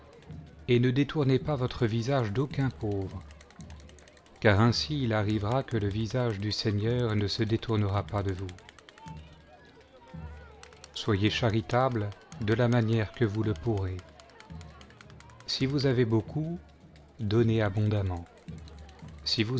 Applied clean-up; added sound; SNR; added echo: none; Crowd; 18 dB; none.